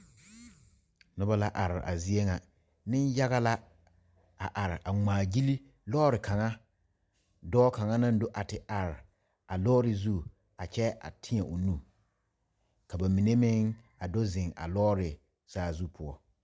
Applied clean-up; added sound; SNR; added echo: none; none; none; none.